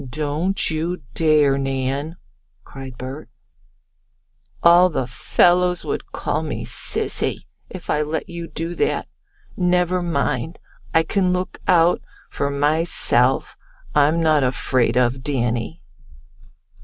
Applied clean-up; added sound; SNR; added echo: none; none; none; none.